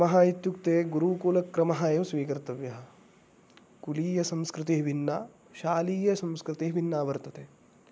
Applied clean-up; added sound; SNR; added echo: none; none; none; none.